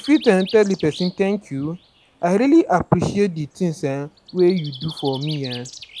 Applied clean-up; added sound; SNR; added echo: none; Bird; 19 dB; none.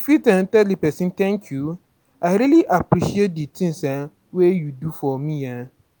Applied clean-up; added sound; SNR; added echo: none; none; none; none.